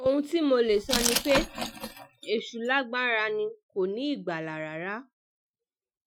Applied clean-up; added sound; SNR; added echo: classical method Wiener filter.